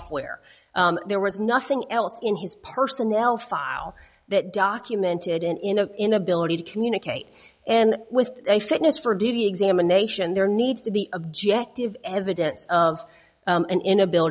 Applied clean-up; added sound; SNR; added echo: none; none; none; none.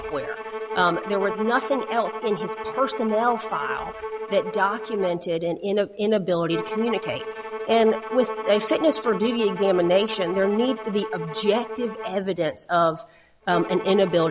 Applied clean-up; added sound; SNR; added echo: none; Bowed string instrument; 9 dB; none.